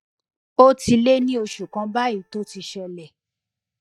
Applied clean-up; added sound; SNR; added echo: neural mask model DeepFilterNet 3.